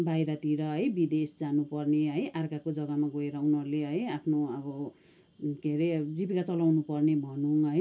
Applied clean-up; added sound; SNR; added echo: none; none; none; none.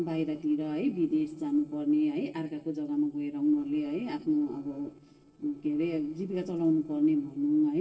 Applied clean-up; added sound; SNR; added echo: neural separator model SepFormer DNS4.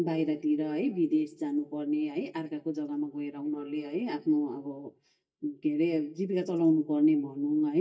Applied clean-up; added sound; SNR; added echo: neural mask model DeepFilterNet 3.